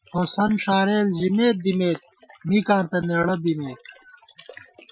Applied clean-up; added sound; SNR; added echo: classical method Wiener filter.